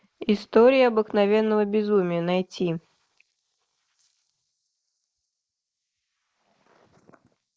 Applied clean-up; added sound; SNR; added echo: neural mask model Resemble Enhance denoiser.